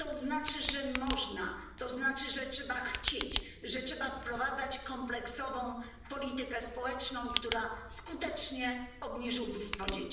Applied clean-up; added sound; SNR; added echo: none; Tick; 3 dB; reverberation time 0.8 s.